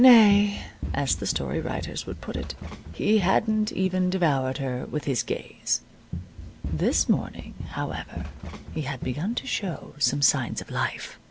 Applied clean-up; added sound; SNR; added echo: none; Run; 10 dB; none.